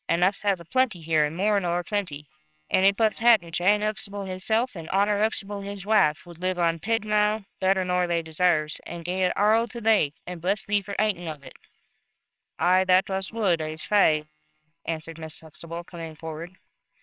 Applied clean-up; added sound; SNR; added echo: neural separator model SepFormer WHAMR!.